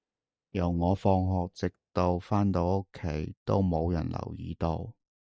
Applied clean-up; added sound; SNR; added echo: neural mask model DeepFilterNet 3.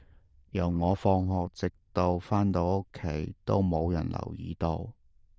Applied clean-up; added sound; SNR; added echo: neural diffusion model UNIVERSE++.